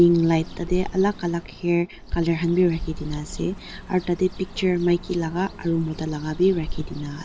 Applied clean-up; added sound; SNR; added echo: none; Bird; 11 dB; none.